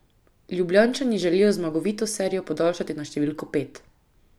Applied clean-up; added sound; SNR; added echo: none; none; none; none.